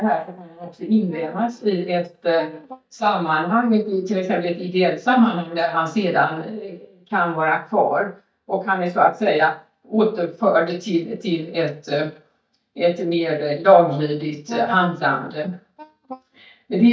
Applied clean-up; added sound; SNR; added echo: neural mask model DeepFilterNet 3.